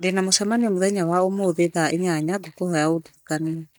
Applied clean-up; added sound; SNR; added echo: neural mask model DeepFilterNet 3.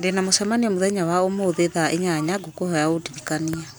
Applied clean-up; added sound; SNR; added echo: none; none; none; none.